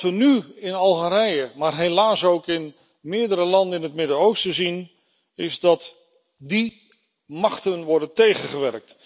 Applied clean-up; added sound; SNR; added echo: none; none; none; none.